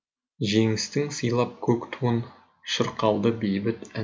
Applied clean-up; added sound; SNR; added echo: none; none; none; none.